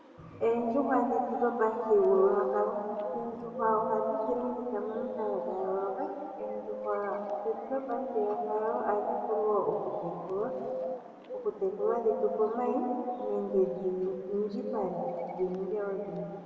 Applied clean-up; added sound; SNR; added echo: none; Bird; 11 dB; reverberation time 2.2 s.